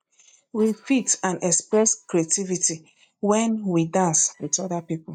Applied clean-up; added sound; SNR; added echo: neural mask model DeepFilterNet 3.